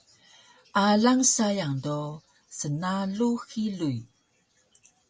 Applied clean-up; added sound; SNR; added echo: none; none; none; none.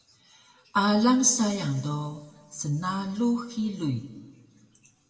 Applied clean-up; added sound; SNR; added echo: none; none; none; reverberation time 1.3 s.